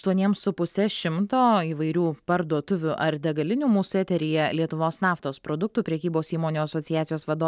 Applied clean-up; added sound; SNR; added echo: none; none; none; none.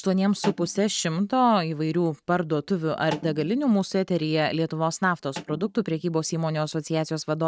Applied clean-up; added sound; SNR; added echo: neural mask model RNNoise.